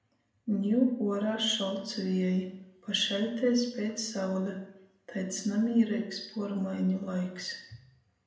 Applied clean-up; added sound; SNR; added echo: none; none; none; reverberation time 0.8 s.